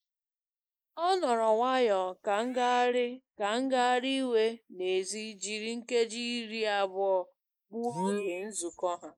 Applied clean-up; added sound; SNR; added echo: neural mask model Resemble Enhance denoiser.